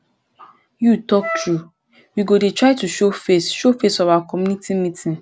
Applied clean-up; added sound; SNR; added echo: none; Wind instrument, woodwind instrument; 10 dB; none.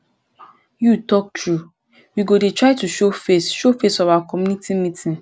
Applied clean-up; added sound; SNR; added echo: none; none; none; none.